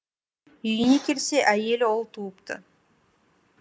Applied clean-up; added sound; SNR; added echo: none; none; none; none.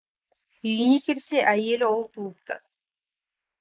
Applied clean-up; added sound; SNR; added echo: neural mask model Resemble Enhance denoiser.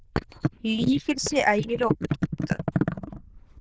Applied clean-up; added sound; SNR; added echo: neural diffusion model UNIVERSE++.